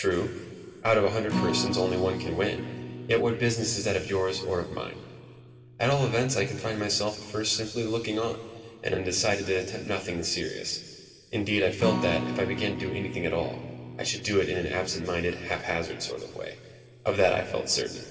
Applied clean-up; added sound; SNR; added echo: none; Acoustic guitar; 10 dB; reverberation time 2.3 s.